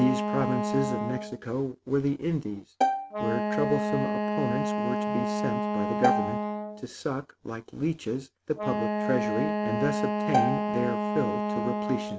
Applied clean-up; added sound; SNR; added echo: none; Bowed string instrument + Wind instrument, woodwind instrument; -1 dB; none.